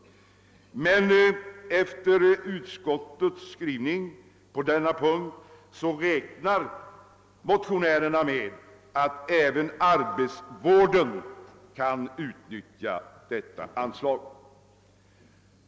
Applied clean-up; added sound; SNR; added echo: none; none; none; none.